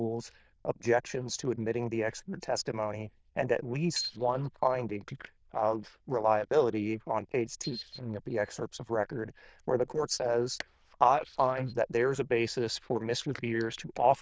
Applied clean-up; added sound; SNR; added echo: neural diffusion model UNIVERSE++.